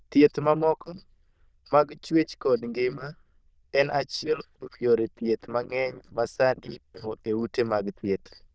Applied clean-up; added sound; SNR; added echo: neural diffusion model UNIVERSE++.